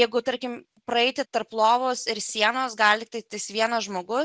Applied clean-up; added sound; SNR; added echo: none; none; none; none.